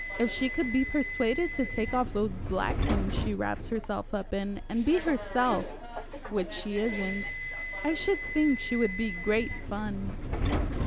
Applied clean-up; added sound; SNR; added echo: none; Subway, metro, underground; 4 dB; none.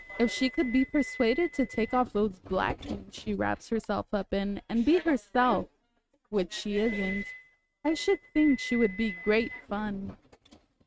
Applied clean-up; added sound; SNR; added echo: neural mask model RNNoise.